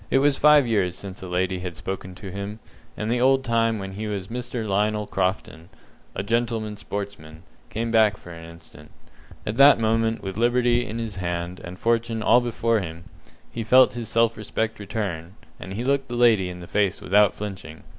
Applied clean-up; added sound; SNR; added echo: none; none; none; none.